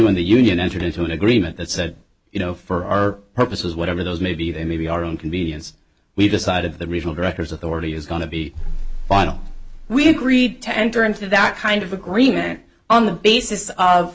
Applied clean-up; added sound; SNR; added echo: none; none; none; none.